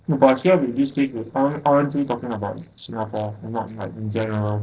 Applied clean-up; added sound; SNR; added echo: neural separator model SepFormer DNS4.